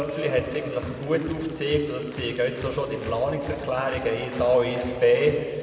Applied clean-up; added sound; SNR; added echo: none; Applause; 15 dB; reverberation time 2.5 s.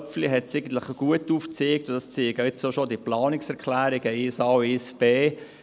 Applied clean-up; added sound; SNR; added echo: none; none; none; none.